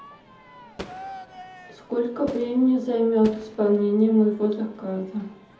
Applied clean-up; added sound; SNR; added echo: none; Crowd / Fireworks; 19 dB; reverberation time 0.7 s.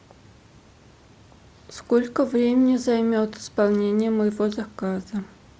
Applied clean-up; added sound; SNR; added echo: none; none; none; none.